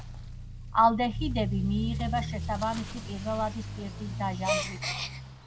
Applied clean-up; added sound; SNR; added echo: none; Accelerating, revving, vroom / Motor vehicle (road) + Gasp; 3 dB; none.